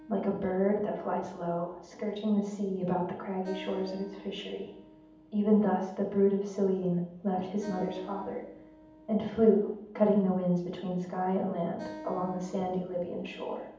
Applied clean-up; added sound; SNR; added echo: none; Acoustic guitar; 20 dB; reverberation time 0.8 s.